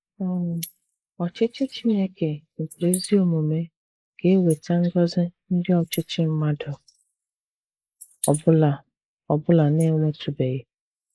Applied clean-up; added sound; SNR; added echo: neural mask model Resemble Enhance denoiser.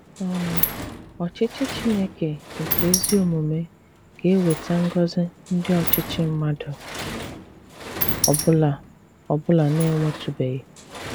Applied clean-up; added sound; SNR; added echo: none; Sliding door; 6 dB; none.